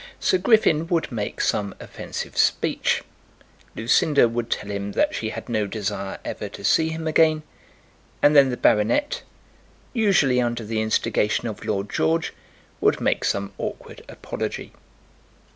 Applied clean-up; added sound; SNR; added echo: none; none; none; none.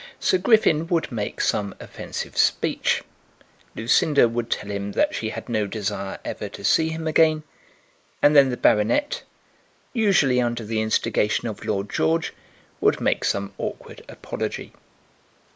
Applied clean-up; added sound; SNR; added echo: neural mask model Resemble Enhance denoiser.